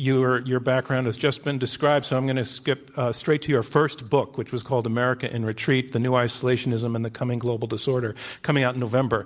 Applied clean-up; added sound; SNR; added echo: none; none; none; none.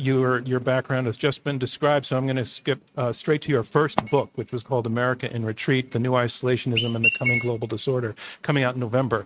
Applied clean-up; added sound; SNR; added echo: neural mask model RNNoise.